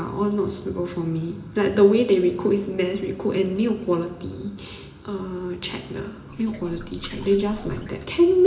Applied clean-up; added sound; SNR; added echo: none; Liquid; 18 dB; reverberation time 0.8 s.